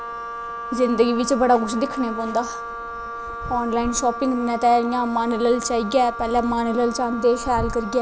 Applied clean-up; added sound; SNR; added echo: none; Wind instrument, woodwind instrument; 10 dB; none.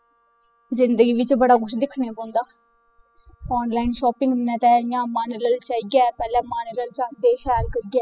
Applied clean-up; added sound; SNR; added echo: classical method spectral subtraction.